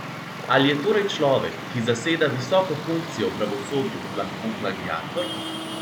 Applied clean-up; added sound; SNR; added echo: none; Traffic noise, roadway noise; 8 dB; none.